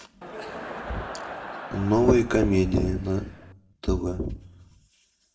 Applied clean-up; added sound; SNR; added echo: none; Crowd; 12 dB; reverberation time 0.4 s.